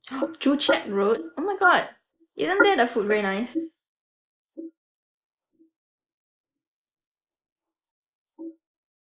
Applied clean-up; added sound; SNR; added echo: neural mask model Resemble Enhance denoiser.